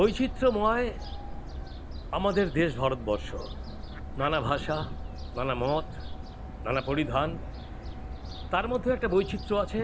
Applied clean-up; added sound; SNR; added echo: none; Fowl; 8 dB; none.